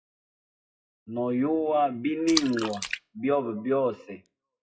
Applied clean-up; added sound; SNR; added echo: classical method WPE with log-MMSE.